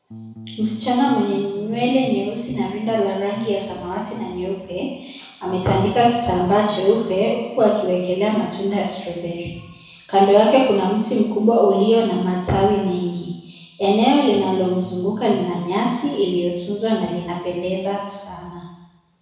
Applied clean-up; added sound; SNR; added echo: none; Bass guitar; 18 dB; reverberation time 1.0 s.